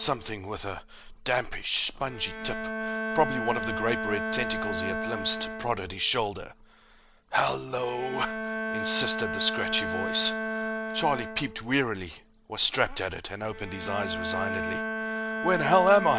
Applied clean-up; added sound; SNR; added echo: none; Bowed string instrument; 4 dB; none.